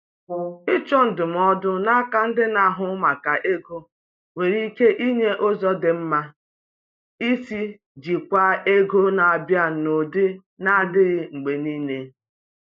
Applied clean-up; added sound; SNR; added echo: neural mask model Resemble Enhance denoiser.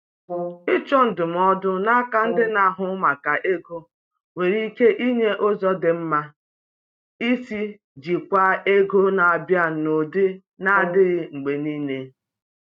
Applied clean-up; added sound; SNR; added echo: neural mask model RNNoise.